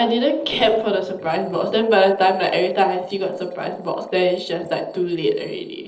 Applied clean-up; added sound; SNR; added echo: neural separator model SepFormer DNS4.